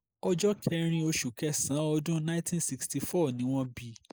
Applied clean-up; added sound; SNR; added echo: neural mask model Resemble Enhance denoiser.